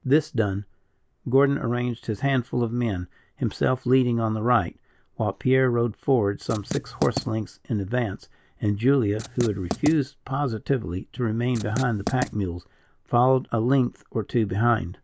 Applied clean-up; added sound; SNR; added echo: none; Writing; 9 dB; none.